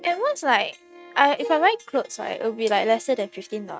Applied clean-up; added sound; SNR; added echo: neural mask model RNNoise.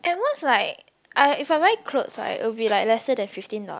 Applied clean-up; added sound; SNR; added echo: none; none; none; none.